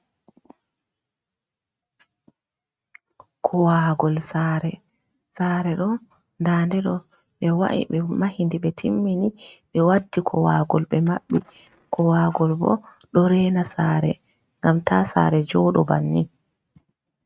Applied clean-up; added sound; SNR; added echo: neural mask model RNNoise.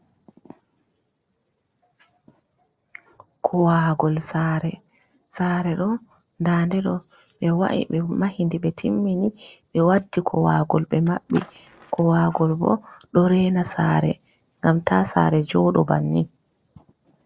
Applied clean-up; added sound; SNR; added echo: neural separator model SepFormer DNS4.